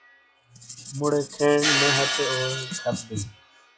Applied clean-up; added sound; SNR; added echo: classical method log-MMSE.